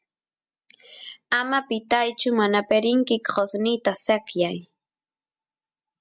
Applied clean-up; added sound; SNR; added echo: none; none; none; none.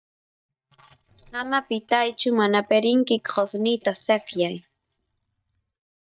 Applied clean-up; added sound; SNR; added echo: neural mask model DeepFilterNet 3.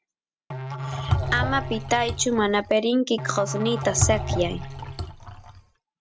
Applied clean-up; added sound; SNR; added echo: none; Musical instrument + Liquid; 4 dB; none.